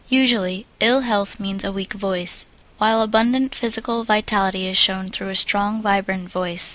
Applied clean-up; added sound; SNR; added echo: none; none; none; none.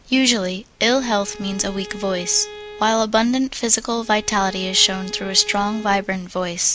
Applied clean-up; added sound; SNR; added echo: none; Bowed string instrument; 17 dB; none.